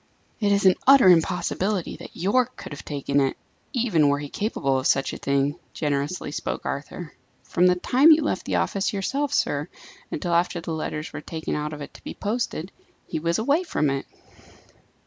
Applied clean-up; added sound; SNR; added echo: none; none; none; none.